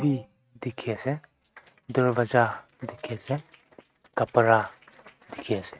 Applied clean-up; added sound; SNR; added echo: neural mask model RNNoise.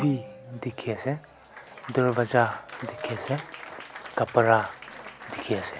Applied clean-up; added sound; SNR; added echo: none; Applause; 15 dB; none.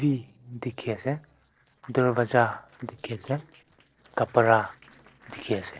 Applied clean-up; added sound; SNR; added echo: neural separator model SepFormer DNS4.